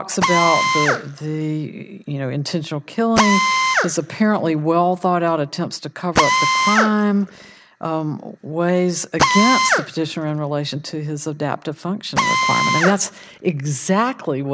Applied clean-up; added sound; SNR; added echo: none; Drill; 2 dB; none.